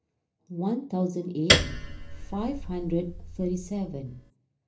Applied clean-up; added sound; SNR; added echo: none; Piano; -2 dB; reverberation time 0.3 s.